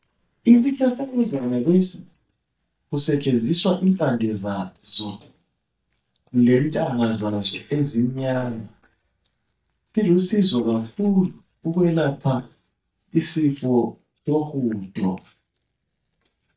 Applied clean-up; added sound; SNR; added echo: neural mask model DeepFilterNet 3.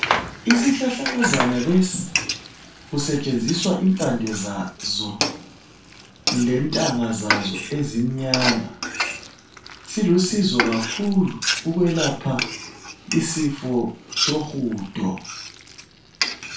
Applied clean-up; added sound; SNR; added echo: none; Frying (food); 5 dB; reverberation time 0.3 s.